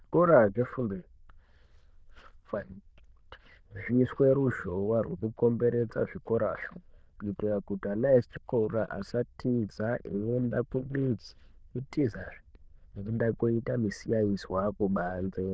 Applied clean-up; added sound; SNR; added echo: neural diffusion model UNIVERSE++.